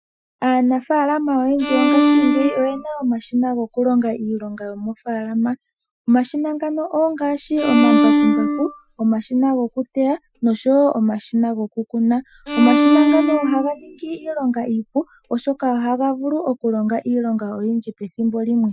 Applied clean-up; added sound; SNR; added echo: classical method Wiener filter.